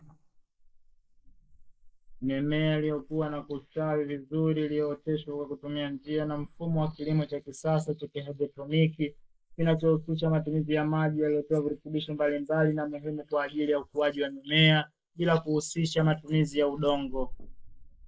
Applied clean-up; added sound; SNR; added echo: neural mask model Resemble Enhance denoiser.